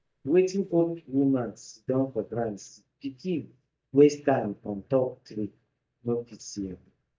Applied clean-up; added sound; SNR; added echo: neural mask model DeepFilterNet 3.